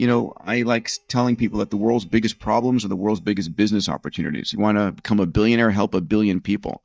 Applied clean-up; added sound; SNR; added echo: neural mask model DeepFilterNet 3.